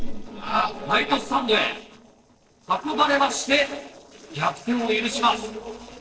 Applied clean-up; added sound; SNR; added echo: neural separator model SepFormer DNS4.